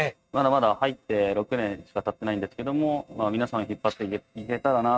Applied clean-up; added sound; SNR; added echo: neural mask model RNNoise.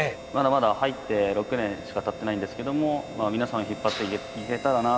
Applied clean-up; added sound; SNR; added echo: none; Harmonica; 15 dB; none.